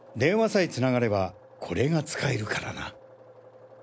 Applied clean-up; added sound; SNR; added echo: none; none; none; none.